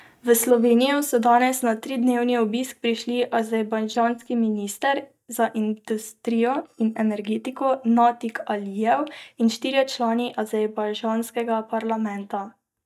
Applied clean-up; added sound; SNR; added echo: neural mask model DeepFilterNet 3.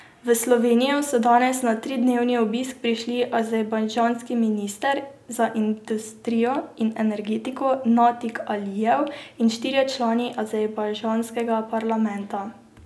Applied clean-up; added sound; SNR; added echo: none; none; none; none.